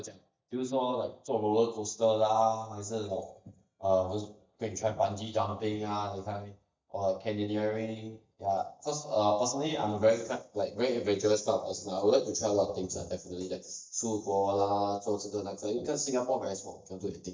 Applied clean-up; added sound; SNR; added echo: neural mask model DeepFilterNet 3.